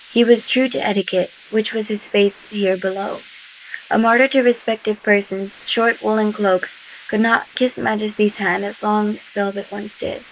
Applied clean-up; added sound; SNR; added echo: neural mask model Resemble Enhance denoiser.